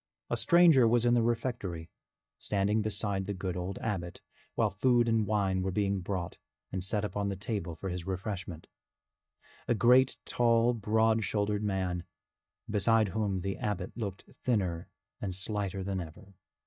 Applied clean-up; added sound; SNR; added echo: neural mask model DeepFilterNet 3.